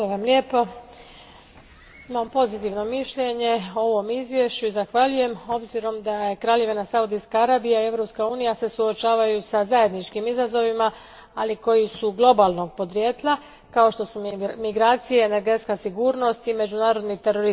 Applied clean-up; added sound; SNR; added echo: none; none; none; reverberation time 0.4 s.